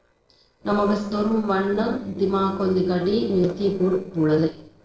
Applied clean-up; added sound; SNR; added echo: neural separator model SepFormer DNS4.